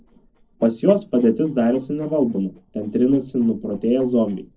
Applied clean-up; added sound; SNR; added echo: neural separator model SepFormer DNS4.